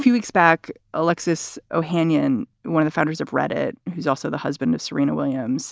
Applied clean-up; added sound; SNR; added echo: none; none; none; none.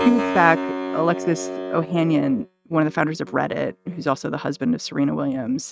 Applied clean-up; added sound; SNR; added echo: neural mask model RNNoise.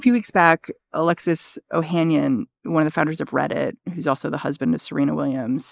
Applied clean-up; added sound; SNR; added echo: neural mask model Resemble Enhance denoiser.